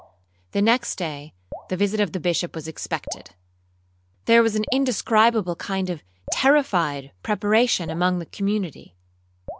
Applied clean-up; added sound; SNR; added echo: none; Drip; 20 dB; none.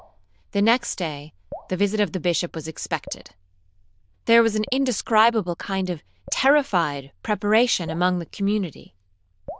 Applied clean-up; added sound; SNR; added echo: neural diffusion model UNIVERSE++.